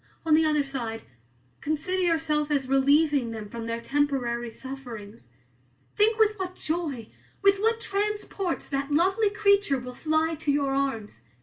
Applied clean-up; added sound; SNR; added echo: none; none; none; reverberation time 0.2 s.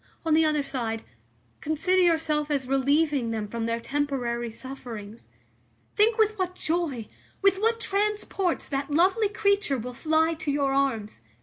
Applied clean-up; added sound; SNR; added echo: none; none; none; none.